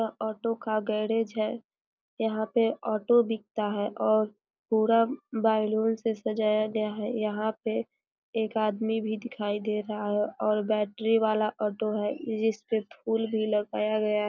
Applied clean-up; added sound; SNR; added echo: none; none; none; none.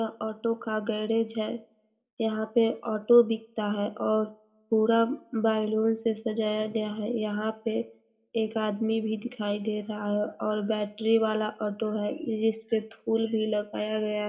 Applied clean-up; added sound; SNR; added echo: none; none; none; reverberation time 0.4 s.